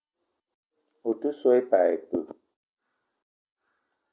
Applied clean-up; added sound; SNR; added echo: none; none; none; none.